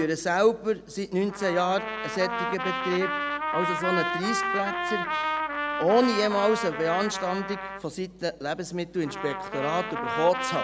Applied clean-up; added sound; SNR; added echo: none; Trumpet; 4 dB; none.